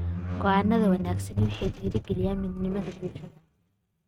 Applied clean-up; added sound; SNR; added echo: neural mask model RNNoise.